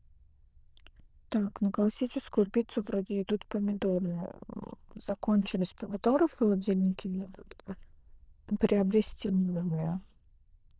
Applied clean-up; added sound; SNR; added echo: neural diffusion model UNIVERSE++.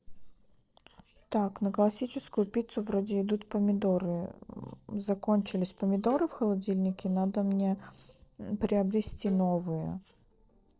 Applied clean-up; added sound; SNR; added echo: neural separator model SepFormer DNS4.